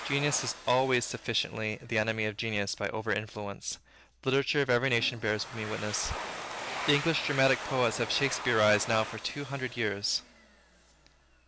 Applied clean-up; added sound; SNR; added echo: none; Domestic sounds, home sounds; 11 dB; none.